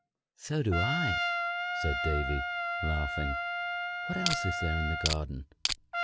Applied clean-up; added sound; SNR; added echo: none; Trumpet + Crushing; -1 dB; none.